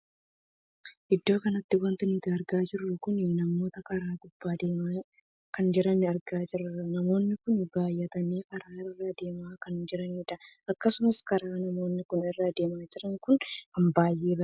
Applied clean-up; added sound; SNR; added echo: none; none; none; none.